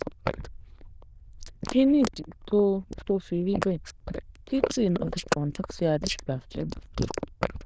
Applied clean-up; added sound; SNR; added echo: neural diffusion model UNIVERSE++.